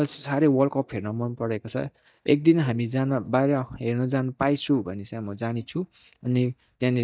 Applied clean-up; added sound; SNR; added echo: neural mask model DeepFilterNet 3.